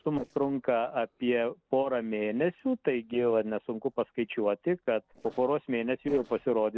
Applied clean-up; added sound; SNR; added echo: neural separator model SepFormer DNS4.